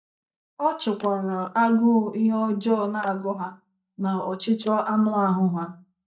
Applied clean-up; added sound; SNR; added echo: neural mask model DeepFilterNet 3.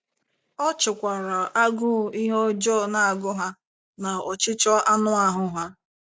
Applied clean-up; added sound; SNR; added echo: none; none; none; none.